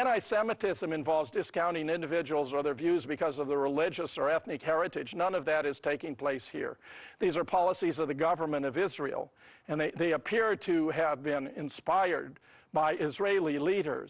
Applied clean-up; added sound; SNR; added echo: none; none; none; none.